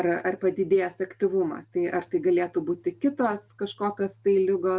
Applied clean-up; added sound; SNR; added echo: none; none; none; none.